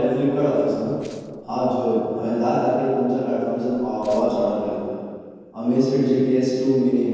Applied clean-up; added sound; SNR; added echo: neural separator model SepFormer DNS4.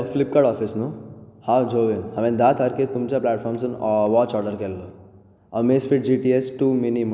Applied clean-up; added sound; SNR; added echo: none; none; none; none.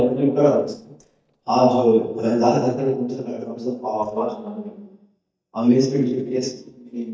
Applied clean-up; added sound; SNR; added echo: neural mask model DeepFilterNet 3.